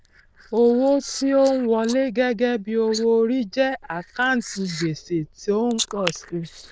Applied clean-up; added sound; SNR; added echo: neural diffusion model UNIVERSE++.